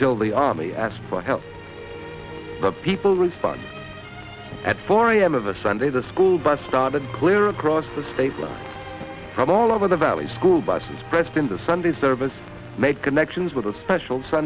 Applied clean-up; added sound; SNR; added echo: none; none; none; none.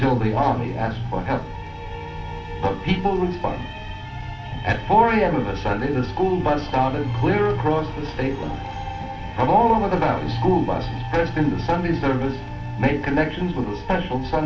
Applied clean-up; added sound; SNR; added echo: none; Wind instrument, woodwind instrument; 20 dB; reverberation time 0.3 s.